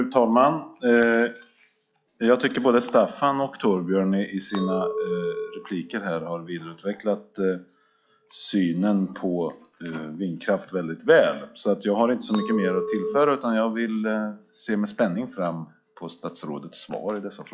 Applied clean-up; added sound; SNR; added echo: classical method log-MMSE.